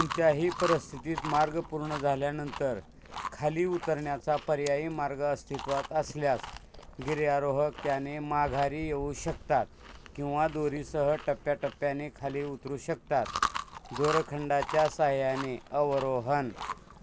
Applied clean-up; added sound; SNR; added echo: none; Chewing, mastication; 11 dB; none.